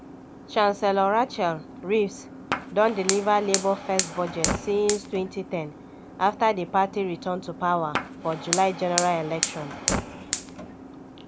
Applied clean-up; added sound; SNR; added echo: none; Fire; 7 dB; none.